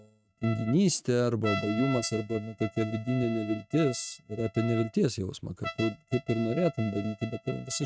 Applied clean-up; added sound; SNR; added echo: neural mask model RNNoise.